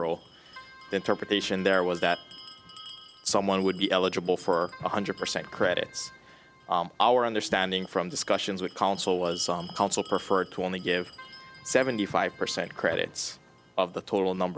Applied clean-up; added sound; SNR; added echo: none; Keyboard (musical) + Bell; 19 dB; none.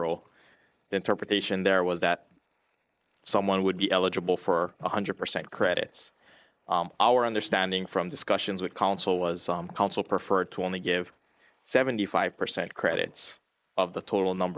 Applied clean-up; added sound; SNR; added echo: neural mask model Resemble Enhance denoiser.